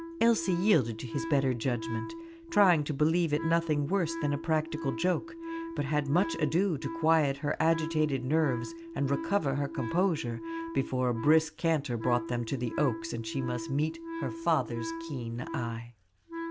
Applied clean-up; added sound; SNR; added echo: none; Wind instrument, woodwind instrument; 10 dB; none.